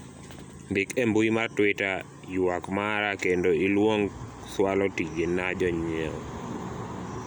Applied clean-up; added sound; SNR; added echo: none; none; none; none.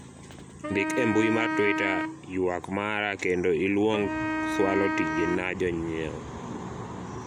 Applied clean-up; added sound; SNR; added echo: none; Wind instrument, woodwind instrument; 3 dB; none.